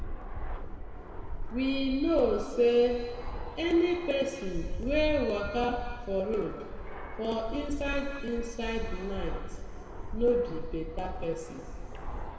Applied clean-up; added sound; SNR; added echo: none; Fixed-wing aircraft, airplane; 5 dB; reverberation time 2.0 s.